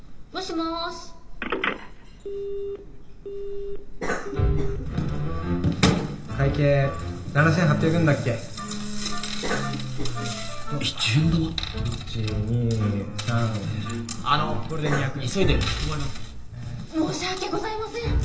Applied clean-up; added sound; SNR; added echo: none; Cough; 7 dB; reverberation time 1.4 s.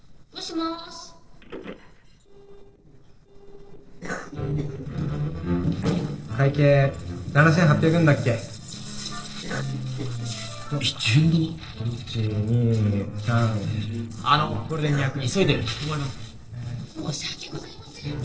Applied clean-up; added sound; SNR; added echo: neural separator model SepFormer DNS4.